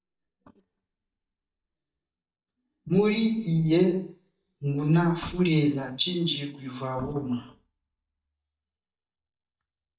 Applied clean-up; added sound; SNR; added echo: neural mask model DeepFilterNet 3.